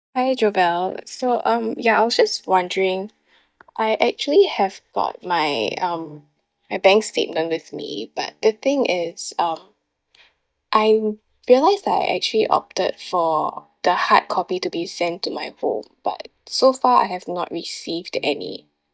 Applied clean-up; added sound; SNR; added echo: neural mask model DeepFilterNet 3.